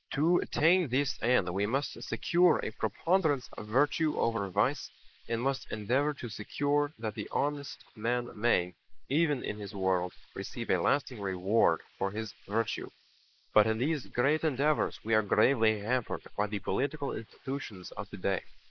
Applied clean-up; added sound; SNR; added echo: neural mask model Resemble Enhance denoiser.